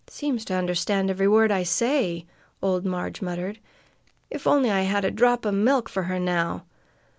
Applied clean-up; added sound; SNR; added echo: none; none; none; none.